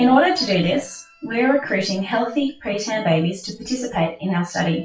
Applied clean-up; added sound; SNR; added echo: classical method WPE with log-MMSE.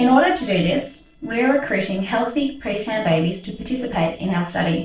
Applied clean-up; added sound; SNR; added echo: neural separator model SepFormer DNS4.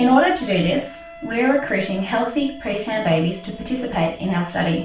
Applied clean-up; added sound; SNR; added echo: none; Wind instrument, woodwind instrument; 20 dB; reverberation time 0.3 s.